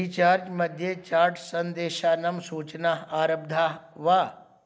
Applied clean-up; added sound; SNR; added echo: none; none; none; none.